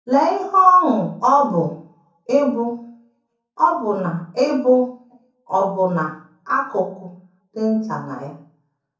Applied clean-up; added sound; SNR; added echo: none; none; none; reverberation time 0.6 s.